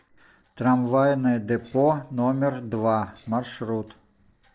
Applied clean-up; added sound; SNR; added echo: neural separator model SepFormer DNS4.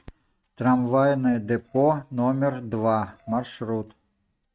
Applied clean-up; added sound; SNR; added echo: neural mask model RNNoise.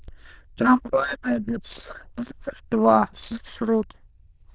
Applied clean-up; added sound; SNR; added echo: neural diffusion model UNIVERSE++.